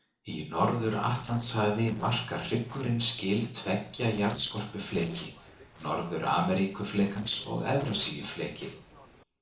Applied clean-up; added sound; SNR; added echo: neural separator model SepFormer DNS4.